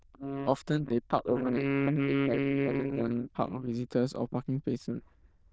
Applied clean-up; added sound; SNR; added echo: neural diffusion model UNIVERSE++.